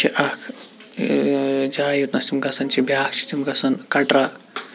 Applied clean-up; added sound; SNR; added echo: none; none; none; none.